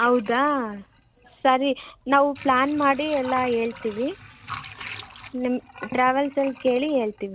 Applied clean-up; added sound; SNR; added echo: none; Sink (filling or washing) / Water; 18 dB; none.